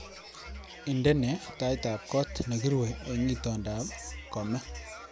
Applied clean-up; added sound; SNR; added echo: none; none; none; none.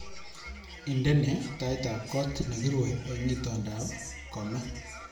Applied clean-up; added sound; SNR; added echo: none; none; none; reverberation time 0.6 s.